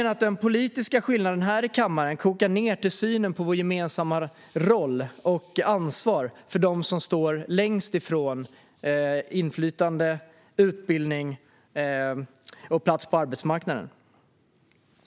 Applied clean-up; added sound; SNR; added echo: none; none; none; none.